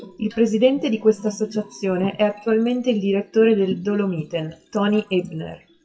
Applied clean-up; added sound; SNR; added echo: classical method WPE with log-MMSE.